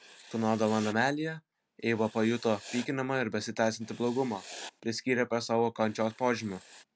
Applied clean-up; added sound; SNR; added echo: none; Writing; 20 dB; none.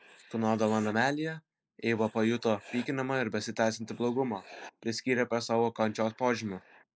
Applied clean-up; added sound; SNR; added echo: neural mask model Resemble Enhance denoiser.